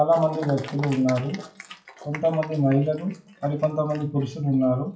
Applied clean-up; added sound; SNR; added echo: classical method WPE with log-MMSE.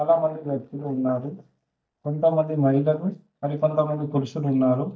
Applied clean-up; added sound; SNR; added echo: neural mask model DeepFilterNet 3.